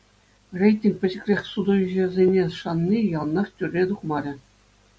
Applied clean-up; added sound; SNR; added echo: none; none; none; none.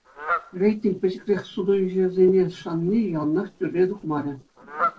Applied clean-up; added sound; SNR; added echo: neural separator model SepFormer DNS4.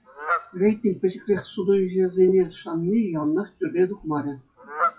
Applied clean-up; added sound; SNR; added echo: classical method WPE with log-MMSE.